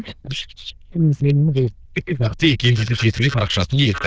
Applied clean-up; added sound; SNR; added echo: neural diffusion model UNIVERSE++.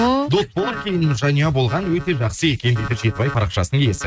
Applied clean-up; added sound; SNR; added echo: neural mask model RNNoise.